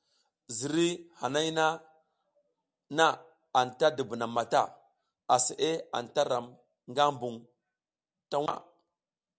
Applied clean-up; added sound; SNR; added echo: none; none; none; none.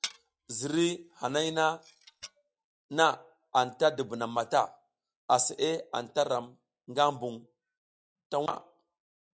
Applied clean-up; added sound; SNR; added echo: classical method log-MMSE.